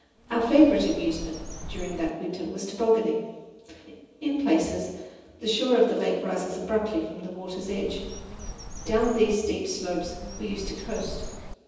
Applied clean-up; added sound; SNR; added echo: none; Bird; 11 dB; reverberation time 1.1 s.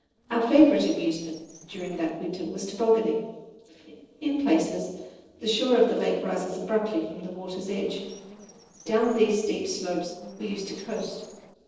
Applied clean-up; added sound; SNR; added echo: neural separator model SepFormer DNS4.